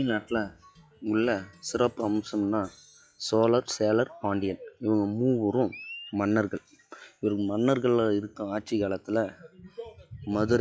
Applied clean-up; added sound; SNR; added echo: classical method log-MMSE.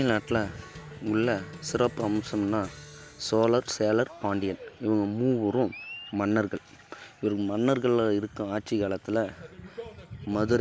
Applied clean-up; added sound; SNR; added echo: none; Cheering; 19 dB; none.